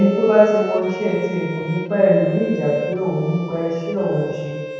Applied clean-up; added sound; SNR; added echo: none; Bowed string instrument; 13 dB; reverberation time 1.2 s.